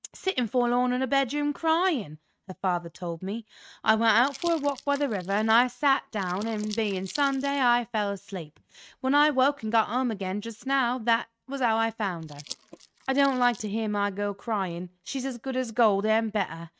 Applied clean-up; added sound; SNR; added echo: neural mask model RNNoise.